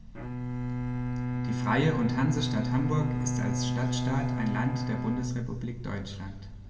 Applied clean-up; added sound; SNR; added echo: none; Bowed string instrument; -1 dB; reverberation time 1.8 s.